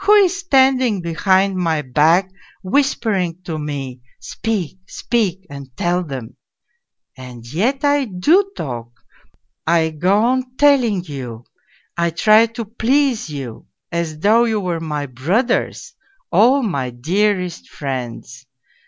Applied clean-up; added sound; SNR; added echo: none; none; none; none.